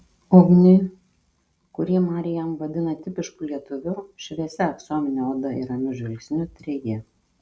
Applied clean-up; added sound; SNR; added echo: none; none; none; none.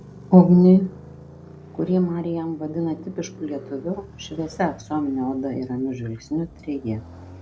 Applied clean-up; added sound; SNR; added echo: none; Motorcycle; 20 dB; none.